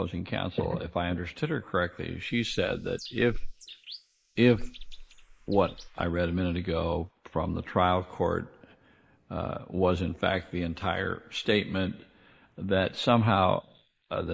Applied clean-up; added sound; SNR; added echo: neural mask model Resemble Enhance denoiser.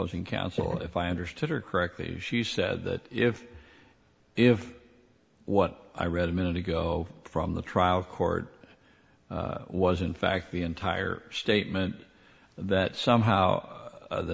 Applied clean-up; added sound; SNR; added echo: none; none; none; none.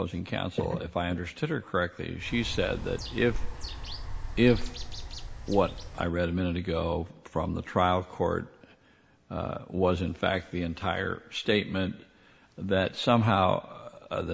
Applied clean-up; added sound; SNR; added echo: none; Bird; 6 dB; none.